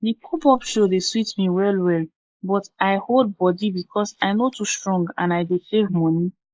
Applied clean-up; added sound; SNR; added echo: neural mask model Resemble Enhance denoiser.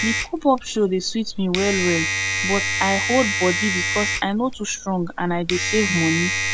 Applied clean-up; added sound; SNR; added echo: none; Domestic sounds, home sounds; 2 dB; none.